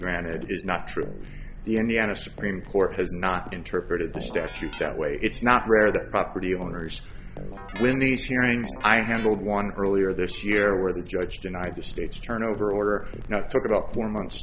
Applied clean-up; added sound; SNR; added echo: none; Keyboard (musical); 17 dB; none.